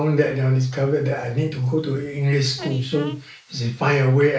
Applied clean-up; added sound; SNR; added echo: neural mask model Resemble Enhance denoiser.